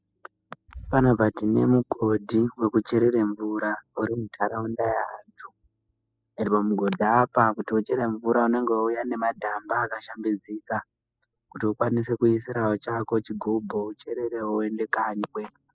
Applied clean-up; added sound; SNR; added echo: classical method spectral subtraction.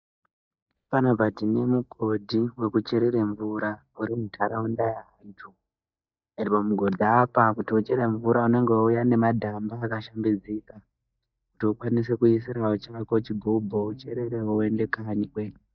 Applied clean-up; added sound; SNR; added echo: neural mask model DeepFilterNet 3.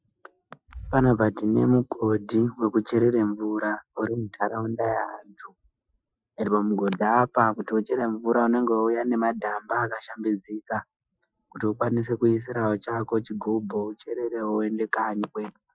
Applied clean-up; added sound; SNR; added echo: classical method Wiener filter.